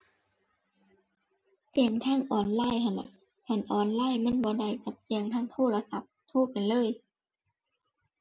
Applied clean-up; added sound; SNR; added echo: none; none; none; none.